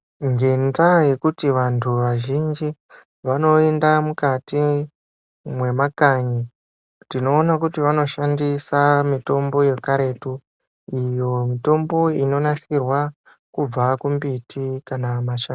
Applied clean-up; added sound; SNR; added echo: none; none; none; none.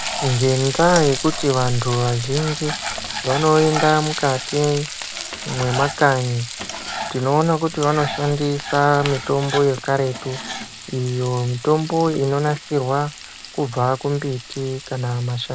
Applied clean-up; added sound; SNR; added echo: none; Frying (food); 9 dB; none.